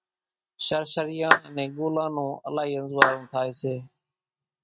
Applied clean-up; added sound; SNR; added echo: neural mask model RNNoise.